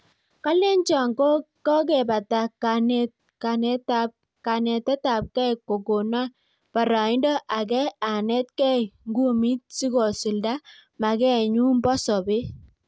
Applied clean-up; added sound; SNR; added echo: none; none; none; none.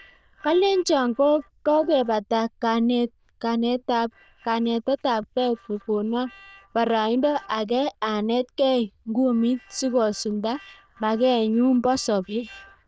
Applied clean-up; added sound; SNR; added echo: neural diffusion model UNIVERSE++.